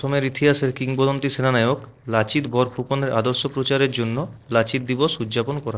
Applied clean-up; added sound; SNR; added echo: neural separator model SepFormer DNS4.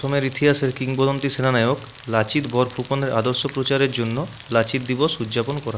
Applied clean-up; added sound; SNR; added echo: none; Rain; 18 dB; none.